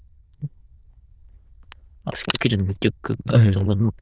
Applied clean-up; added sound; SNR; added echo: neural diffusion model UNIVERSE++.